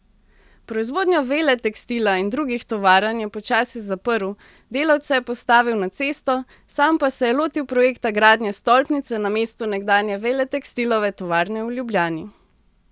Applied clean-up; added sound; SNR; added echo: none; none; none; none.